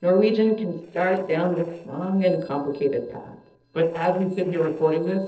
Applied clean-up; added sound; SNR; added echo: neural separator model SepFormer DNS4.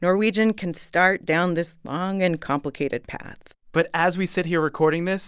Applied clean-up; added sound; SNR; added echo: none; none; none; none.